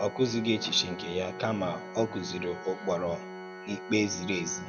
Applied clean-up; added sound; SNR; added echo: none; Organ; 11 dB; none.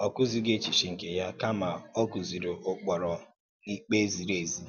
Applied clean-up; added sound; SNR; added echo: none; none; none; none.